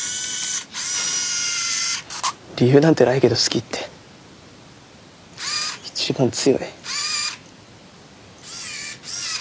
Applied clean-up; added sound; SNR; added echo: none; Camera; 5 dB; none.